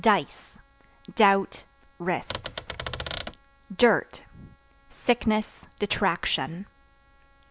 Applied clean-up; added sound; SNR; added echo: none; Typewriter; 7 dB; none.